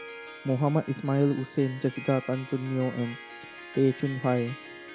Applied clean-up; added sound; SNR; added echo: none; Harp; 15 dB; none.